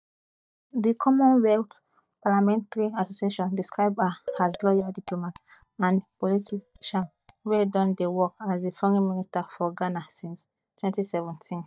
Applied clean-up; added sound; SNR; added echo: neural mask model DeepFilterNet 3.